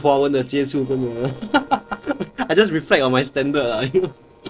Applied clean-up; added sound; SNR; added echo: neural separator model SepFormer DNS4.